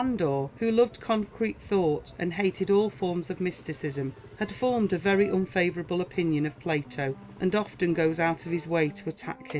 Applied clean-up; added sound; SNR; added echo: none; Engine; 19 dB; none.